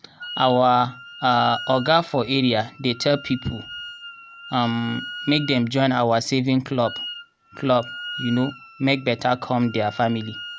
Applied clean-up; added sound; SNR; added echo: none; Wind instrument, woodwind instrument; 15 dB; none.